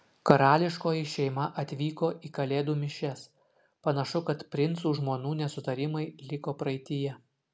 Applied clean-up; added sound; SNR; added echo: none; none; none; none.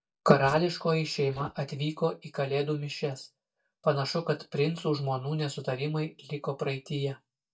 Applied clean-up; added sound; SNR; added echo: neural mask model DeepFilterNet 3.